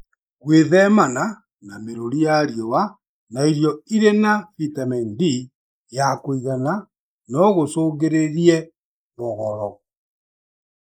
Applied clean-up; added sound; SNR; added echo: neural mask model Resemble Enhance denoiser.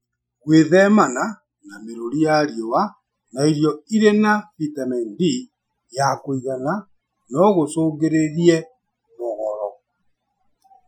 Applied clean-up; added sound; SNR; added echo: classical method Wiener filter.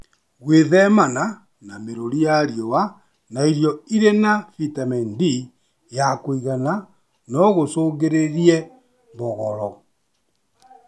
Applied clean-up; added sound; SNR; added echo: none; none; none; none.